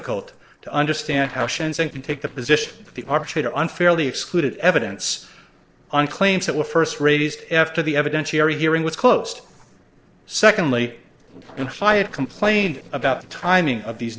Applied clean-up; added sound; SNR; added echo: neural separator model SepFormer DNS4.